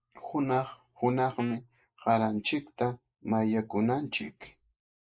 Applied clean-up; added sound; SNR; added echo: neural mask model Resemble Enhance denoiser.